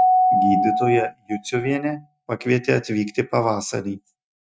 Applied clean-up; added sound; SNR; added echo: neural mask model RNNoise.